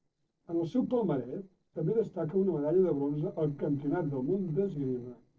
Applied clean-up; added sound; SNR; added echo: neural separator model SepFormer DNS4.